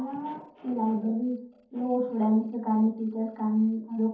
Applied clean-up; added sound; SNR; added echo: neural separator model SepFormer DNS4.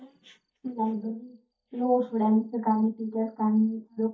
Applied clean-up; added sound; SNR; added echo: neural mask model DeepFilterNet 3.